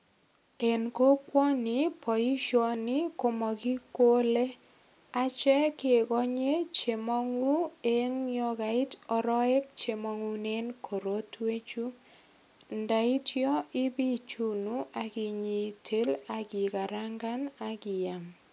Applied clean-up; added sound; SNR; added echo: none; none; none; none.